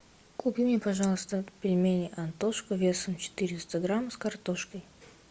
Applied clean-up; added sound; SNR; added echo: none; none; none; none.